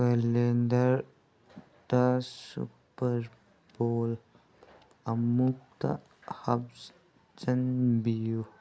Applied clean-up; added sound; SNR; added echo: none; none; none; none.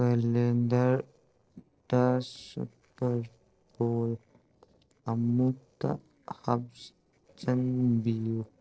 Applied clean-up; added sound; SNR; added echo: neural separator model SepFormer DNS4.